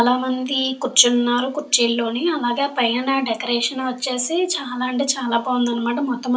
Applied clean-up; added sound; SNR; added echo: none; none; none; reverberation time 0.2 s.